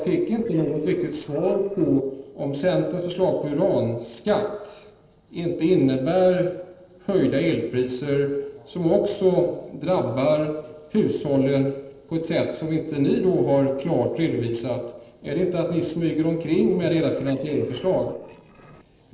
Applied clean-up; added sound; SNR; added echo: neural separator model SepFormer DNS4.